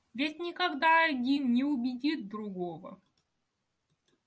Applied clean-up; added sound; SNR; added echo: none; none; none; none.